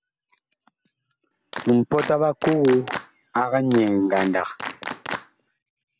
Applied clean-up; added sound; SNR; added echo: none; Clapping; 11 dB; none.